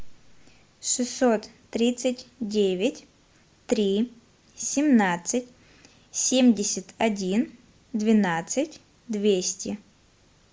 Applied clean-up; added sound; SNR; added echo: none; none; none; none.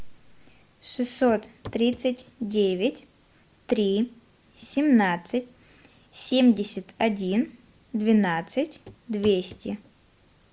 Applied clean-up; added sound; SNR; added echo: none; Walk, footsteps / Run / Wood; 19 dB; none.